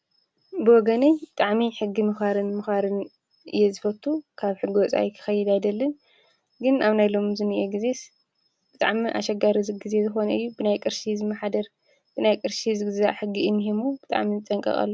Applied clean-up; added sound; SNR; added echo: none; none; none; none.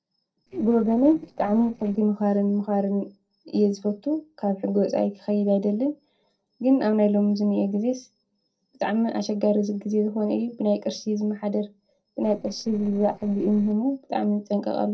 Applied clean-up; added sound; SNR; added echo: neural separator model SepFormer DNS4.